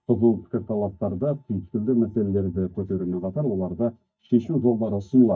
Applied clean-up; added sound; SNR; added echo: neural mask model DeepFilterNet 3.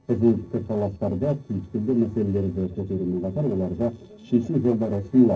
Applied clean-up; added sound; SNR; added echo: neural separator model SepFormer DNS4.